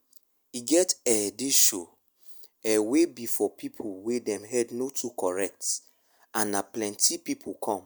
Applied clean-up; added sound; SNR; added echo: none; none; none; none.